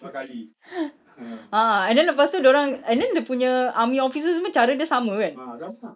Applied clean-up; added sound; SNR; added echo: neural mask model Resemble Enhance denoiser.